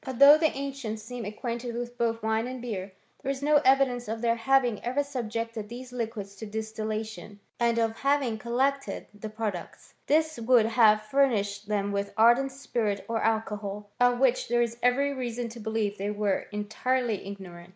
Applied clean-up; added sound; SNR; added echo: none; none; none; none.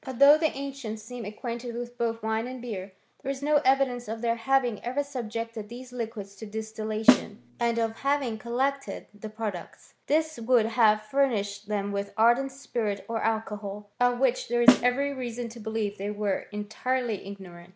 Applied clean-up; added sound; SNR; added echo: none; Snare drum; 0 dB; none.